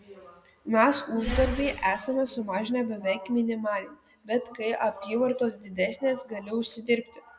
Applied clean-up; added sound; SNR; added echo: none; none; none; none.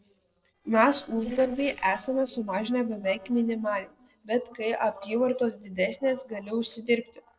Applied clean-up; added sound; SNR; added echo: neural separator model SepFormer DNS4.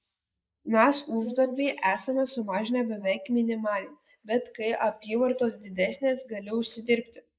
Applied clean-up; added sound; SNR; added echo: neural mask model Resemble Enhance denoiser.